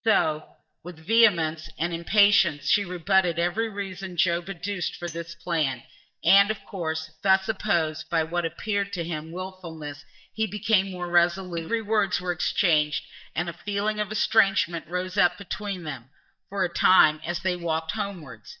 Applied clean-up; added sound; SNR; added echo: neural mask model DeepFilterNet 3.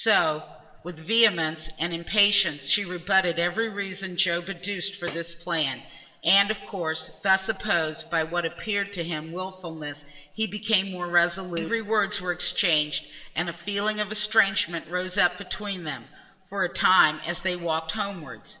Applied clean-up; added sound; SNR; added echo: neural separator model SepFormer DNS4.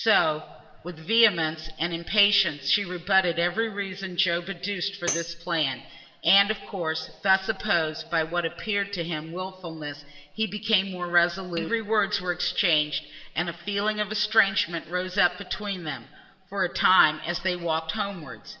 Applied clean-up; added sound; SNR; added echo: none; Tambourine; 10 dB; reverberation time 1.5 s.